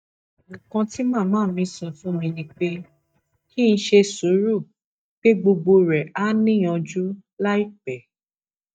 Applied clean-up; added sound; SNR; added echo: neural mask model DeepFilterNet 3.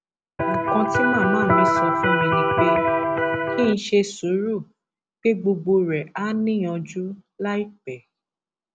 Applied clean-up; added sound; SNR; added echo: none; Electric guitar; -4 dB; none.